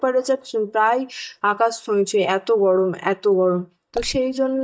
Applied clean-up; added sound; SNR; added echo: neural mask model DeepFilterNet 3.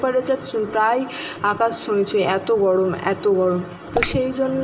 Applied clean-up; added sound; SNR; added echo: none; Drip / Water; 4 dB; reverberation time 1.1 s.